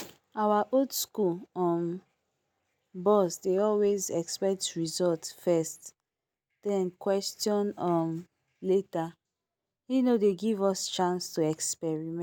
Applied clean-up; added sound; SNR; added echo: none; none; none; none.